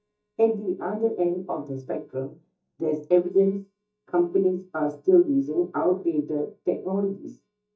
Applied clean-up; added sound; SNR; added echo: neural mask model DeepFilterNet 3.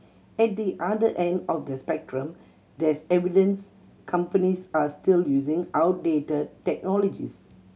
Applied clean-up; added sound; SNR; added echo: none; none; none; none.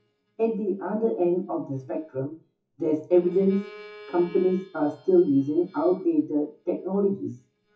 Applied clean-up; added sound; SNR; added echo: classical method WPE with log-MMSE.